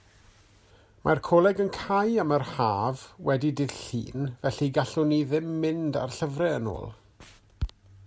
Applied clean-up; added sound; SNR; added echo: none; none; none; none.